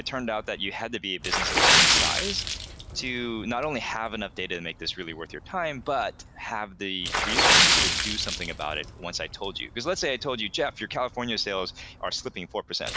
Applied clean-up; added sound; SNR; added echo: none; Water / Splash, splatter; -3 dB; none.